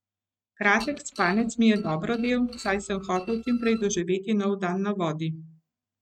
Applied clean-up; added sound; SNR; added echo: neural mask model RNNoise.